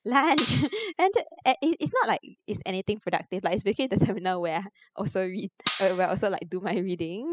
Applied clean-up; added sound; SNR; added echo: classical method spectral subtraction.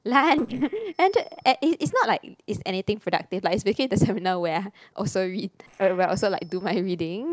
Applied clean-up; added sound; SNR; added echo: neural separator model SepFormer DNS4.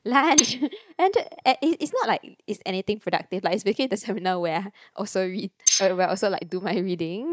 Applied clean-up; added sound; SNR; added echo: neural mask model DeepFilterNet 3.